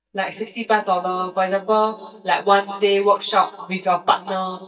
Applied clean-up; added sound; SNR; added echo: neural mask model DeepFilterNet 3.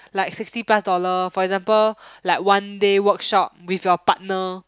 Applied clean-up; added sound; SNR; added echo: none; none; none; none.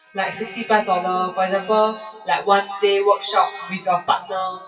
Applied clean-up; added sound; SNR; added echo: classical method WPE with log-MMSE.